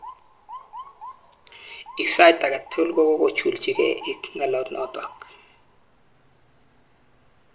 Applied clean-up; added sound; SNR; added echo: none; Motor vehicle (road) / Siren; 20 dB; none.